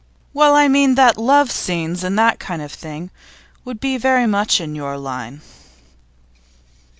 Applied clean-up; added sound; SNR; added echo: none; none; none; none.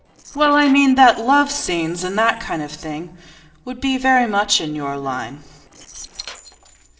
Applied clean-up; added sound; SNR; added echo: neural separator model SepFormer DNS4.